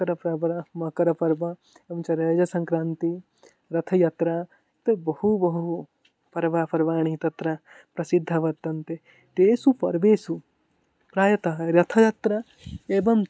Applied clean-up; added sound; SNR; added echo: none; none; none; none.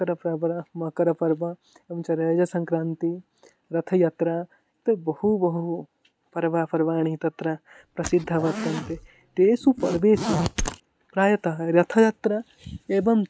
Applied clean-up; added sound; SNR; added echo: none; Zipper (clothing); 7 dB; none.